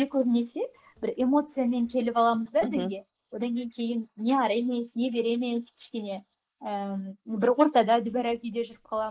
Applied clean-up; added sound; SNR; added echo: neural mask model Resemble Enhance denoiser.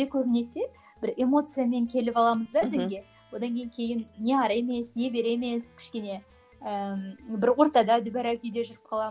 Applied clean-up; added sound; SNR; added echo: none; none; none; none.